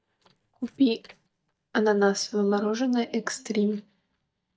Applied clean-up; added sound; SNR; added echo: neural mask model DeepFilterNet 3.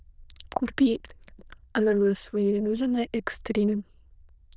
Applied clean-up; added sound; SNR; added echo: neural diffusion model UNIVERSE++.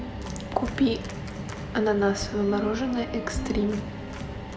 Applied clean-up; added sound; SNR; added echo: none; Organ; 11 dB; none.